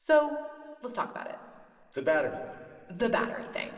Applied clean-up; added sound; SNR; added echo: none; none; none; reverberation time 2.2 s.